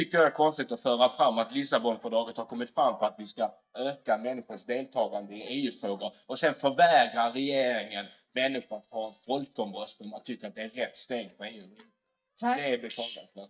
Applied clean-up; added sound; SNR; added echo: neural mask model DeepFilterNet 3.